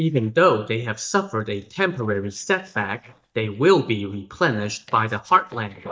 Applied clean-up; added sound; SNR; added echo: neural mask model DeepFilterNet 3.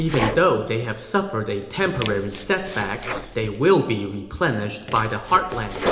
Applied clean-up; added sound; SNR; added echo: none; Domestic sounds, home sounds; 9 dB; reverberation time 0.8 s.